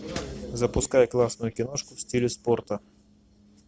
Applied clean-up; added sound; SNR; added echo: none; none; none; none.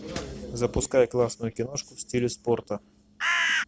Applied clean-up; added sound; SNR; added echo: none; Bird; -4 dB; none.